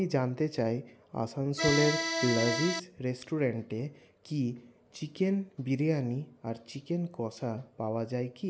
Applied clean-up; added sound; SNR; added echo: none; Accordion; -1 dB; none.